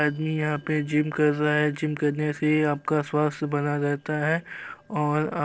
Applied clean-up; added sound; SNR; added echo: neural separator model SepFormer DNS4.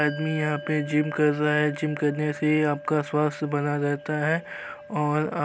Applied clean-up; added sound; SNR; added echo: none; Bell; 16 dB; none.